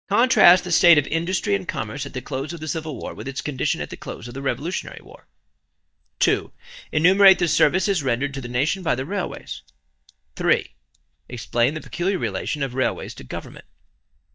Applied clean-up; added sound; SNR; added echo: neural mask model DeepFilterNet 3.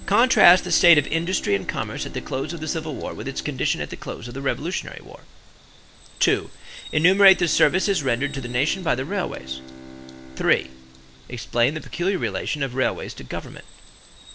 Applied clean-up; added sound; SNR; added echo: none; Bowed string instrument + Bird vocalization, bird call, bird song; 19 dB; none.